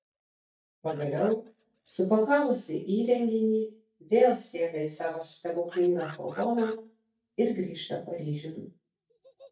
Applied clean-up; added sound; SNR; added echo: neural mask model DeepFilterNet 3.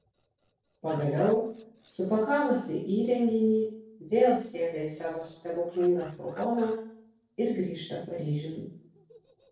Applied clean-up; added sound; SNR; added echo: neural separator model SepFormer DNS4.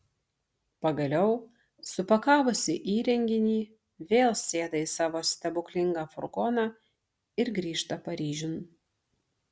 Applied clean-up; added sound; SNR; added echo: none; none; none; none.